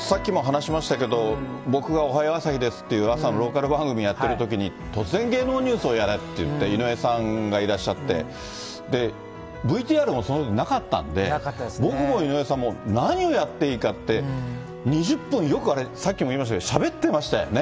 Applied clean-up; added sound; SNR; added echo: none; none; none; none.